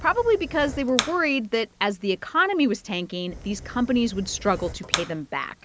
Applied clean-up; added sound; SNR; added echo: none; Fire; 11 dB; none.